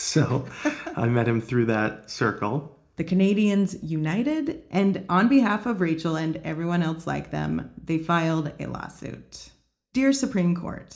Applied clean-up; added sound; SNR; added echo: none; none; none; reverberation time 0.4 s.